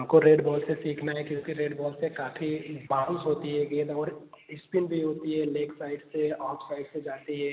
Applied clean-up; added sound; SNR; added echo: none; none; none; none.